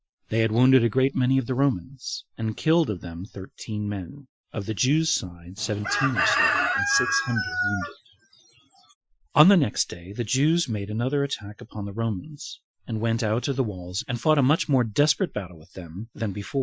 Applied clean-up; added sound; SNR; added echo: classical method Wiener filter.